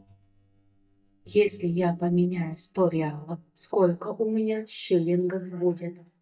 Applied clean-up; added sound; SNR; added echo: neural mask model DeepFilterNet 3.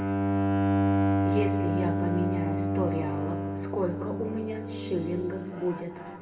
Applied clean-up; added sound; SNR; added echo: none; Bowed string instrument; -5 dB; reverberation time 1.9 s.